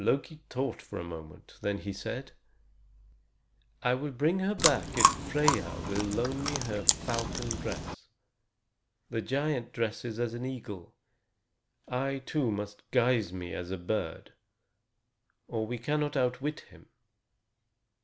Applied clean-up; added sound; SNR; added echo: none; Chewing, mastication; -3 dB; none.